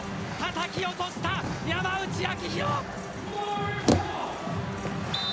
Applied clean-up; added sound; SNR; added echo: none; Bicycle; 5 dB; none.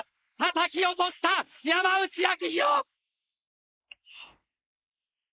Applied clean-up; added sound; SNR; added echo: neural mask model Resemble Enhance denoiser.